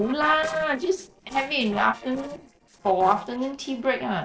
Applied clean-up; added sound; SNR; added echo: neural separator model SepFormer DNS4.